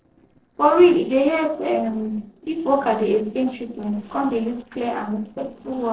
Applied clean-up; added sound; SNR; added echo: neural separator model SepFormer DNS4.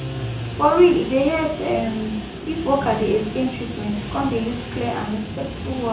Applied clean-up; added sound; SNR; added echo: none; Guitar; 8 dB; reverberation time 0.6 s.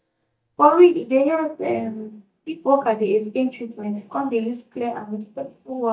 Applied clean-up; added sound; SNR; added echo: neural mask model DeepFilterNet 3.